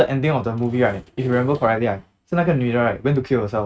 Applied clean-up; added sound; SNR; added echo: neural mask model RNNoise.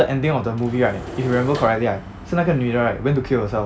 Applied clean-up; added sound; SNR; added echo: none; Engine / Mechanisms; 16 dB; none.